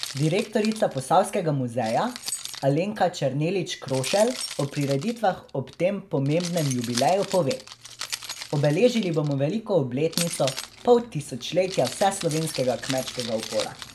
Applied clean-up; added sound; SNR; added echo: none; Keys jangling; 13 dB; none.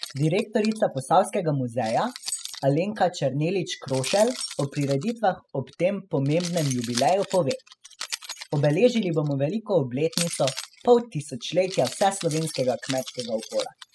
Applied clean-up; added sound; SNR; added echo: classical method spectral subtraction.